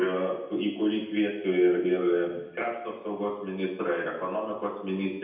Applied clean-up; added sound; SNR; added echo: none; none; none; reverberation time 0.9 s.